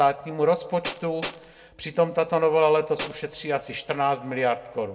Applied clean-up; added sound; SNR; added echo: none; Tools; 9 dB; reverberation time 1.0 s.